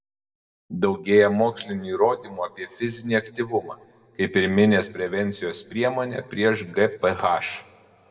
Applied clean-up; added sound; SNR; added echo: none; none; none; reverberation time 1.1 s.